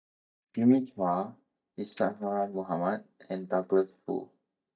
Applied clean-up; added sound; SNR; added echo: neural mask model DeepFilterNet 3.